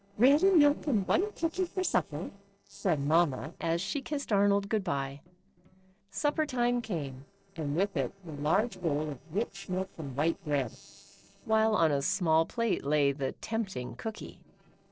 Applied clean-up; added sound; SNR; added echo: neural separator model SepFormer DNS4.